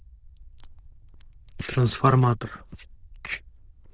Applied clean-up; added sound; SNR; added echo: neural diffusion model UNIVERSE++.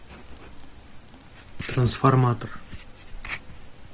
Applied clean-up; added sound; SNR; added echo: none; Crackle; 13 dB; none.